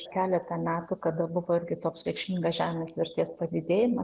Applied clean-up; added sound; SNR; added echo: none; none; none; none.